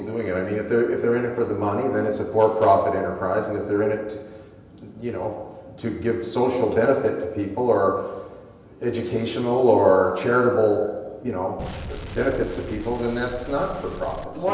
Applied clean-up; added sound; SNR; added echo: none; Explosion; 13 dB; reverberation time 1.0 s.